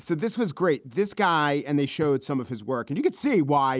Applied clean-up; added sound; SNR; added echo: none; none; none; none.